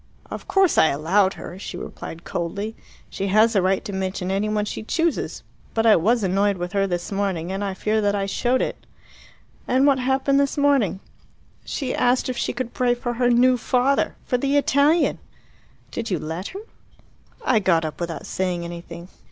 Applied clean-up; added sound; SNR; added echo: none; none; none; none.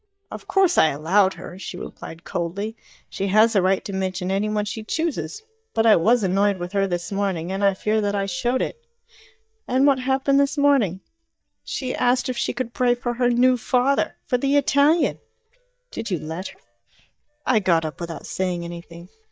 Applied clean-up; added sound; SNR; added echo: neural mask model DeepFilterNet 3.